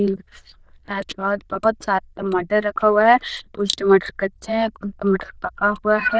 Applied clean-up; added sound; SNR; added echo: neural diffusion model UNIVERSE++.